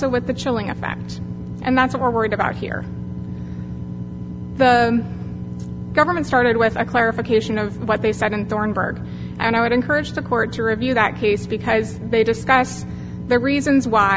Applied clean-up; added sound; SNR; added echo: none; none; none; none.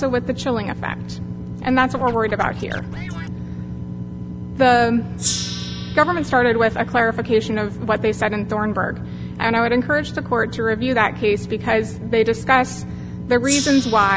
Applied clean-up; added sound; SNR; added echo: none; Scratching (performance technique) + Gong; 16 dB; none.